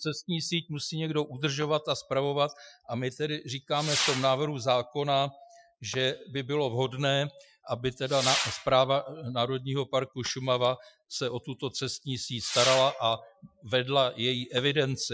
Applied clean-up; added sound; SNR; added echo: classical method Wiener filter.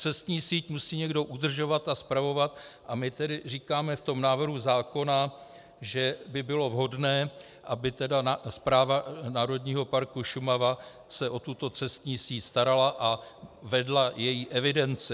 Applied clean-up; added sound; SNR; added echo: none; none; none; none.